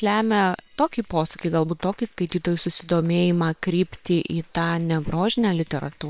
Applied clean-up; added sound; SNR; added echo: neural separator model SepFormer WHAM!.